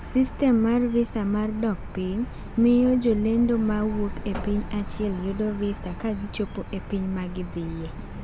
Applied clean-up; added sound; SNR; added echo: none; Truck; 10 dB; none.